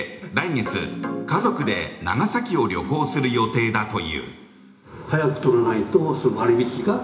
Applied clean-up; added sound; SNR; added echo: none; none; none; reverberation time 0.8 s.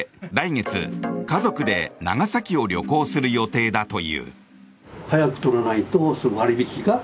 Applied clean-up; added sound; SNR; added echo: none; none; none; none.